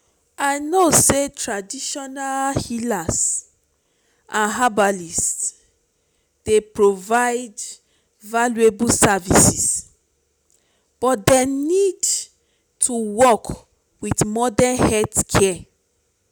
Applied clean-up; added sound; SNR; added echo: none; none; none; none.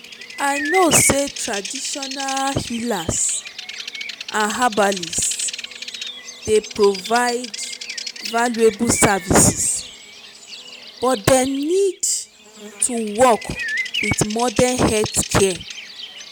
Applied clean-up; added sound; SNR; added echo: none; Bird vocalization, bird call, bird song; 10 dB; none.